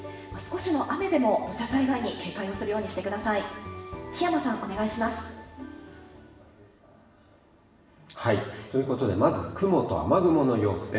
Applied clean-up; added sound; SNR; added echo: none; none; none; reverberation time 1.0 s.